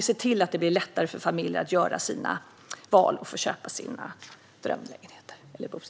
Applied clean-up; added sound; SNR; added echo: none; none; none; none.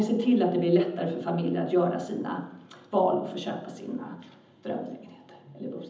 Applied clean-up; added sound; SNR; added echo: none; none; none; reverberation time 0.8 s.